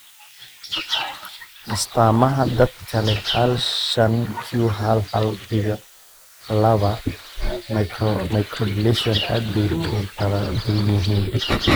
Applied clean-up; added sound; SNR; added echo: neural mask model Resemble Enhance denoiser.